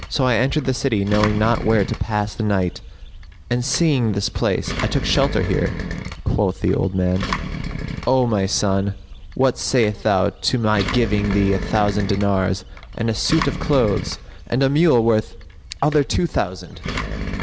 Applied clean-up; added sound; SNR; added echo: none; Engine; 9 dB; none.